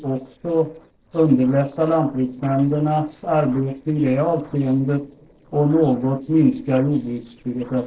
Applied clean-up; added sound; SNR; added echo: neural separator model SepFormer DNS4.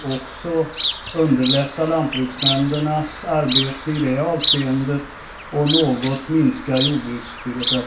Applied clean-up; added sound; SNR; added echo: none; Chirp, tweet; 5 dB; reverberation time 0.4 s.